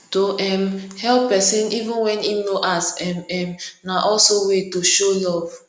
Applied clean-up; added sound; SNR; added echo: none; none; none; none.